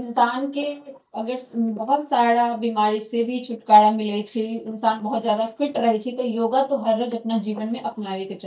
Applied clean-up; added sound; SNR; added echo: neural mask model DeepFilterNet 3.